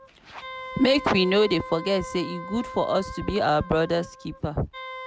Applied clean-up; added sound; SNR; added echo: none; Wind instrument, woodwind instrument; 13 dB; none.